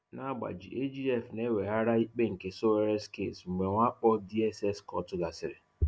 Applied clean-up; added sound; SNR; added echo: none; none; none; none.